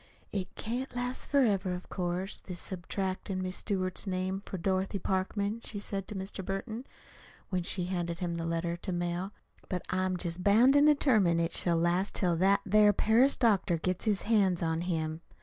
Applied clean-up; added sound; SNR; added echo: none; none; none; none.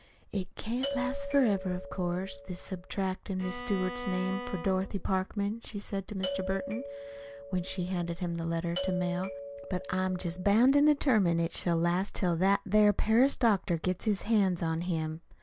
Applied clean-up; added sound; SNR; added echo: none; Doorbell + Bowed string instrument; 11 dB; none.